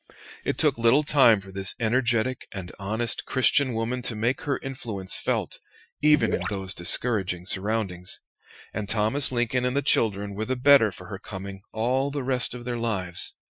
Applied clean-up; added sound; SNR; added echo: classical method Wiener filter.